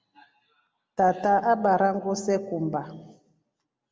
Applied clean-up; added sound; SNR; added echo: none; none; none; none.